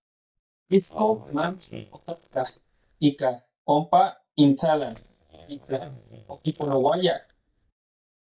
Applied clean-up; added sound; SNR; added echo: neural mask model DeepFilterNet 3.